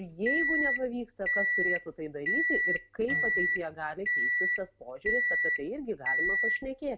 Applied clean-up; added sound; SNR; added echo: none; Microwave oven; -5 dB; none.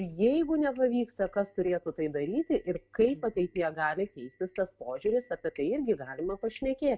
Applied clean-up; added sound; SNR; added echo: neural mask model DeepFilterNet 3.